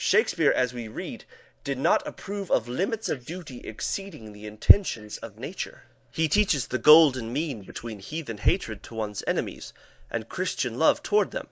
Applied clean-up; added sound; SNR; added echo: neural mask model Resemble Enhance denoiser.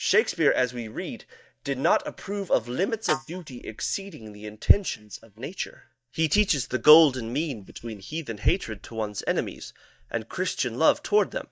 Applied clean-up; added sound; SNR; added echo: neural mask model DeepFilterNet 3.